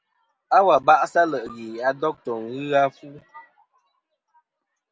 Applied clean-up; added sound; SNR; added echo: none; none; none; none.